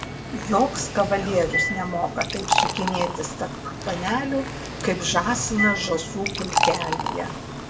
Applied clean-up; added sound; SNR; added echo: none; Liquid; 2 dB; reverberation time 0.8 s.